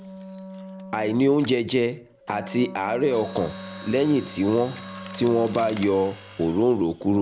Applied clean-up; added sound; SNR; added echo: none; Wind instrument, woodwind instrument + Mechanisms; 15 dB; none.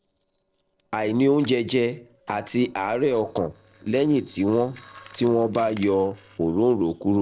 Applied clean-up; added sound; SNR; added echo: neural separator model SepFormer DNS4.